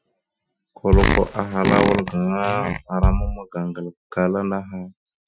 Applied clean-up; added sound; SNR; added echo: classical method Wiener filter.